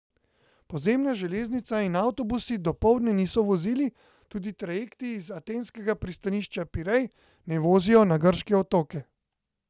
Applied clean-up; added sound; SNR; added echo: none; none; none; none.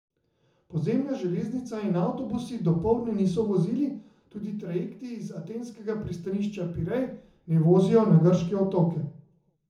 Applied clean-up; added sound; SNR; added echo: none; none; none; reverberation time 0.6 s.